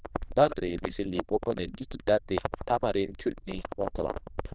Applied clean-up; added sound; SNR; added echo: neural diffusion model UNIVERSE++.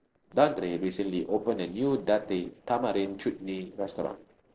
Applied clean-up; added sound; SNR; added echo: neural separator model SepFormer DNS4.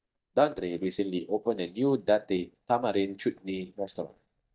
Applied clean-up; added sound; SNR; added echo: neural mask model DeepFilterNet 3.